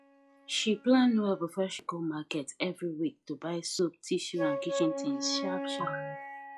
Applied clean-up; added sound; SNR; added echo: classical method log-MMSE.